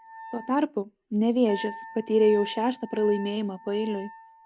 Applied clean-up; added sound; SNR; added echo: none; Wind instrument, woodwind instrument; 16 dB; none.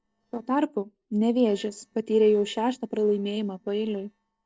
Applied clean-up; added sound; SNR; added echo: neural separator model SepFormer DNS4.